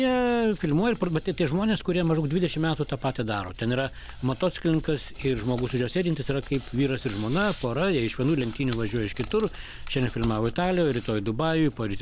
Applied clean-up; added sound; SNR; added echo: none; Hands; 12 dB; none.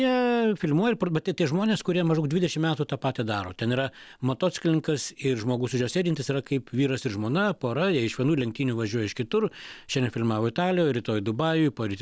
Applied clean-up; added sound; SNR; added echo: none; none; none; none.